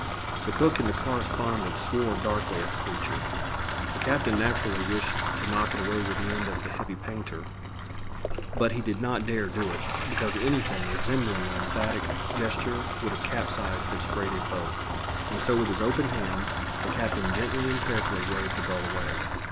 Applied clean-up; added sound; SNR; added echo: none; Bathtub (filling or washing) / Water tap, faucet; 0 dB; none.